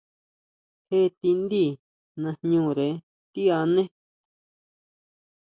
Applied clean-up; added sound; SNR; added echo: none; none; none; none.